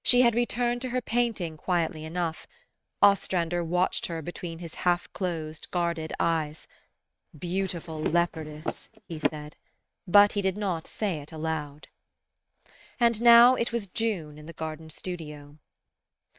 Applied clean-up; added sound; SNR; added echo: neural mask model RNNoise.